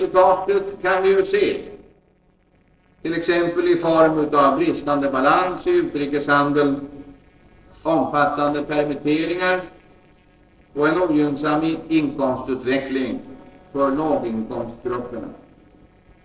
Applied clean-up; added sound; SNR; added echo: neural separator model SepFormer DNS4.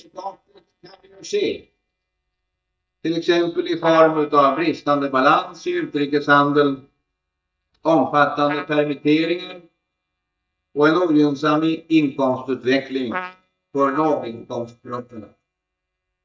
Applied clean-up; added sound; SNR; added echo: neural mask model DeepFilterNet 3.